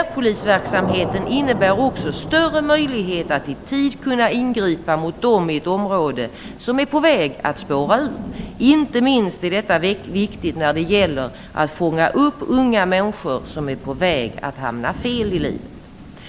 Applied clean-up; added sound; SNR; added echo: none; Thunder / Rain; 13 dB; none.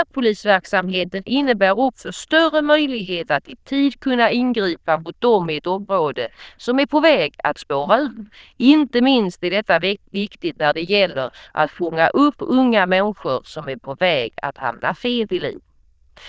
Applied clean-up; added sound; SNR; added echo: neural diffusion model UNIVERSE++.